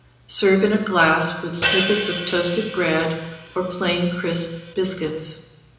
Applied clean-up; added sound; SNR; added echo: none; Hi-hat; 3 dB; reverberation time 1.0 s.